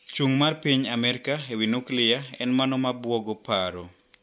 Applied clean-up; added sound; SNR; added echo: none; none; none; none.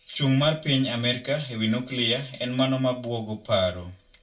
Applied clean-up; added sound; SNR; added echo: none; none; none; reverberation time 0.2 s.